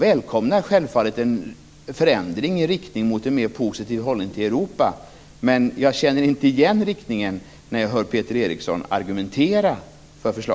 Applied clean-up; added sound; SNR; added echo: none; none; none; none.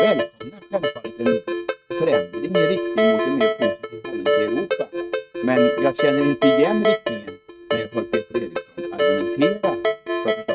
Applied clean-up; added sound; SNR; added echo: neural mask model RNNoise.